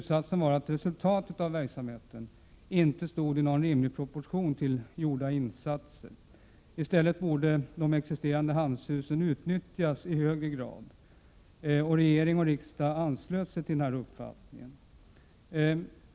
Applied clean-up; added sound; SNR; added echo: none; none; none; none.